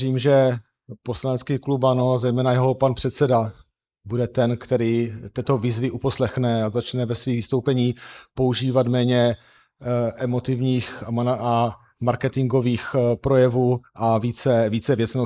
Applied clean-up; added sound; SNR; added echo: neural mask model Resemble Enhance denoiser.